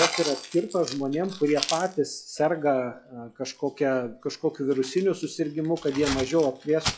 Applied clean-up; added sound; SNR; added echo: classical method log-MMSE.